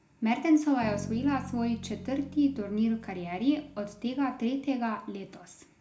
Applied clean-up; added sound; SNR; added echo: none; Bass guitar; 15 dB; reverberation time 0.3 s.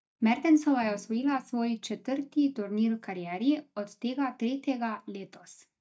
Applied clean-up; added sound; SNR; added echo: neural mask model DeepFilterNet 3.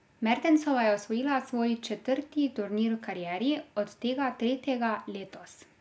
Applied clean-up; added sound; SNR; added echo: none; none; none; none.